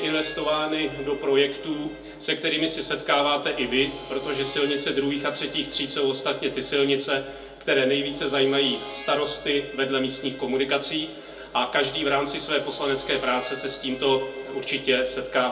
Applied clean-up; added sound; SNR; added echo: none; Harmonica; 18 dB; reverberation time 0.2 s.